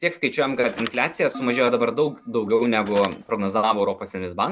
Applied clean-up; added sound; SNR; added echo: none; Bicycle + Keyboard (musical); 17 dB; none.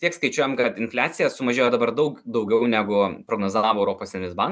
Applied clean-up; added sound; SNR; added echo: none; none; none; none.